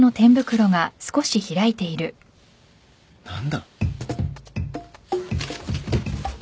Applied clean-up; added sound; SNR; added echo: none; none; none; none.